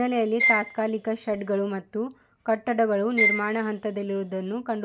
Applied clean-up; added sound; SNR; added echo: none; Bowed string instrument; 2 dB; none.